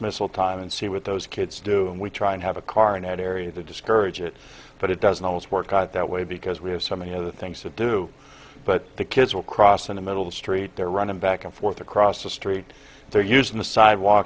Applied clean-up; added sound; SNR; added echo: none; none; none; none.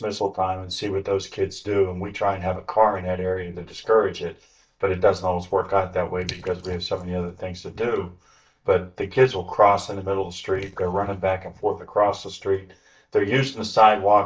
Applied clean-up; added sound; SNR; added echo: neural mask model DeepFilterNet 3.